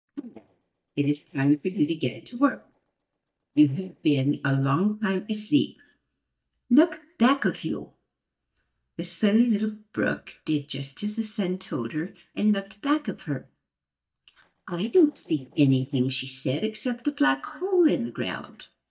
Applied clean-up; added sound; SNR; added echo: neural mask model DeepFilterNet 3.